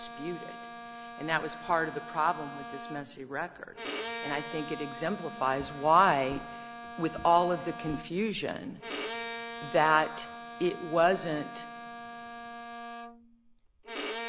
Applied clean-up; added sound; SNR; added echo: none; Bowed string instrument + Drawer open or close; 10 dB; none.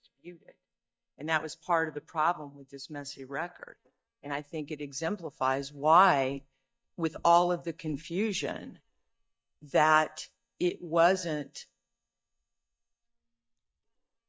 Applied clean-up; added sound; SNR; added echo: neural mask model DeepFilterNet 3.